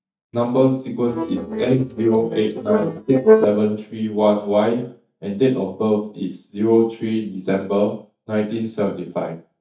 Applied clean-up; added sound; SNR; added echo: neural mask model DeepFilterNet 3.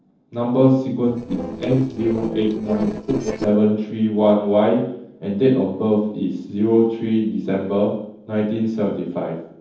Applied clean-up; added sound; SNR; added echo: neural separator model SepFormer DNS4.